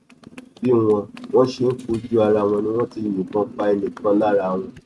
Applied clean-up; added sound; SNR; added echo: neural mask model RNNoise.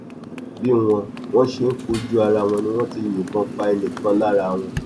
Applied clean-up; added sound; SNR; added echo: none; Motorcycle; 11 dB; none.